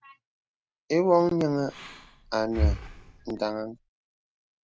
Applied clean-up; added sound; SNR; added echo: none; Breathing; 4 dB; none.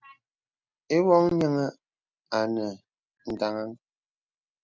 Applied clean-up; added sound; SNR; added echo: none; none; none; none.